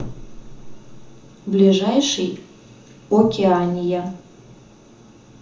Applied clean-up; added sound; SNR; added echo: none; none; none; reverberation time 0.6 s.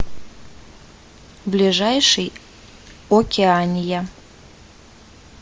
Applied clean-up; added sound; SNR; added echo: none; none; none; none.